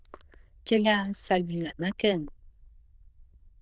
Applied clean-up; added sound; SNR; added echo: neural diffusion model UNIVERSE++.